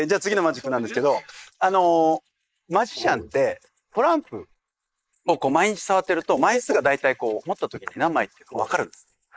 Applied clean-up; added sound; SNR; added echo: neural mask model Resemble Enhance denoiser.